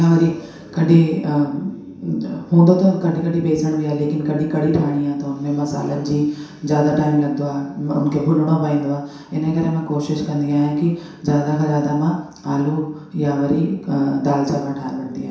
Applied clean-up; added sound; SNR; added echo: none; none; none; reverberation time 0.7 s.